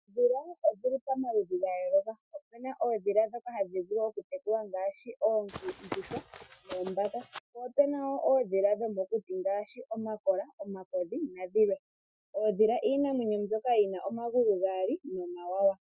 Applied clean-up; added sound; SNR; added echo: classical method Wiener filter.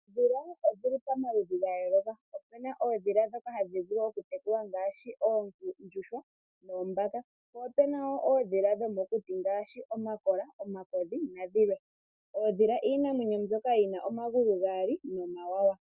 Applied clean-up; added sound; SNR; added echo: none; none; none; none.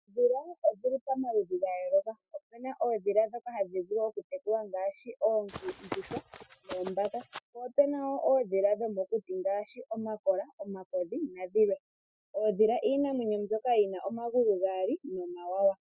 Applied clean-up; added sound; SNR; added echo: classical method spectral subtraction.